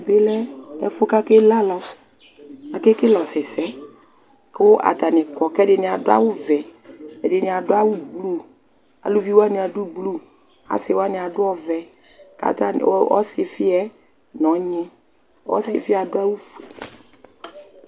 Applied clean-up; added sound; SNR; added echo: none; none; none; none.